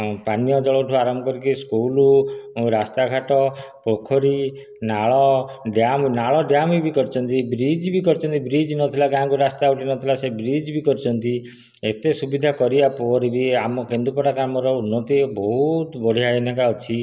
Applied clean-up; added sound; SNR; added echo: none; none; none; none.